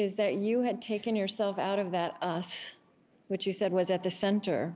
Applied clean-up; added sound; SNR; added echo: none; none; none; none.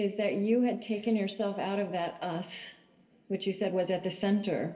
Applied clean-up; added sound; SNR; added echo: none; none; none; reverberation time 1.6 s.